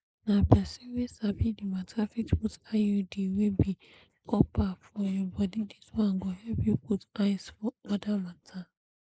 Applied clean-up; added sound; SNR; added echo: neural mask model Resemble Enhance denoiser.